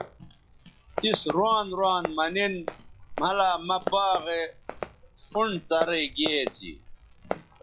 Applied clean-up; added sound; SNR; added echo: classical method log-MMSE.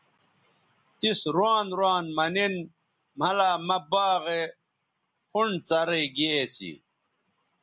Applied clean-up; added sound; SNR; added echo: none; none; none; none.